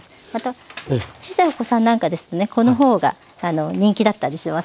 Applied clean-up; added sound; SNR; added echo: none; none; none; none.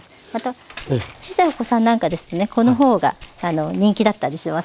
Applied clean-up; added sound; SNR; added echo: none; Keys jangling; 20 dB; none.